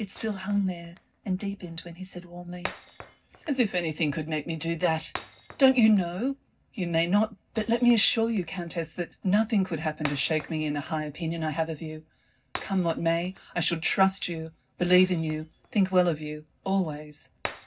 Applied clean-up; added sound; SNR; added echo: none; Shatter; 19 dB; reverberation time 0.4 s.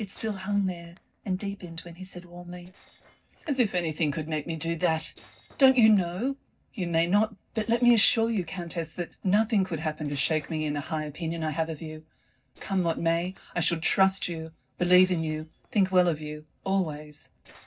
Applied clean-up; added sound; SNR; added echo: neural separator model SepFormer DNS4.